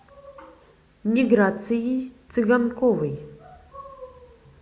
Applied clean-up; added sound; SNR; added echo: none; none; none; none.